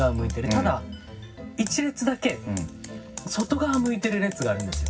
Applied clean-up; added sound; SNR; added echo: none; Computer keyboard; 17 dB; reverberation time 0.4 s.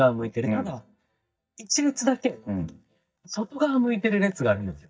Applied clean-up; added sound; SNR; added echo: neural mask model DeepFilterNet 3.